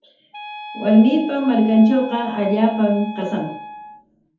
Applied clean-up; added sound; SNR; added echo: none; Wind instrument, woodwind instrument; 16 dB; reverberation time 0.6 s.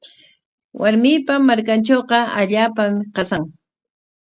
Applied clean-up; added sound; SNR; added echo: none; none; none; none.